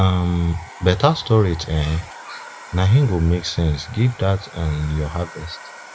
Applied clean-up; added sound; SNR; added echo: none; Domestic sounds, home sounds; 19 dB; none.